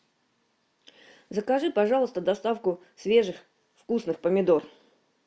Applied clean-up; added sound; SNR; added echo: none; none; none; none.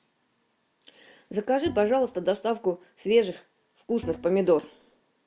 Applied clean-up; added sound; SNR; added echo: none; Bowed string instrument; 17 dB; none.